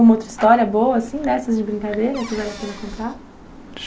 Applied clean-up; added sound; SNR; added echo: none; Cupboard open or close / Door; 19 dB; none.